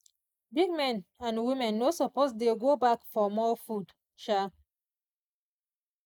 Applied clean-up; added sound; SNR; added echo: neural mask model Resemble Enhance denoiser.